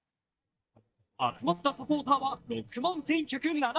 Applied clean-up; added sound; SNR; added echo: neural mask model DeepFilterNet 3.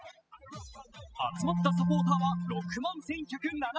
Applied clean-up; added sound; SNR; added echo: classical method spectral subtraction.